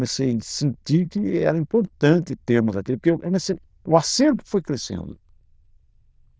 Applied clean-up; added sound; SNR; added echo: neural diffusion model UNIVERSE++.